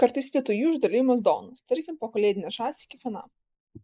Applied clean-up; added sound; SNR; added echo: neural mask model Resemble Enhance denoiser.